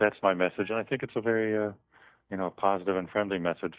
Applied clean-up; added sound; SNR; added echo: neural mask model DeepFilterNet 3.